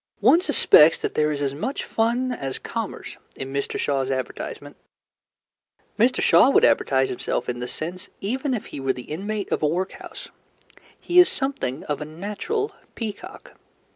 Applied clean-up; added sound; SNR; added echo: none; none; none; none.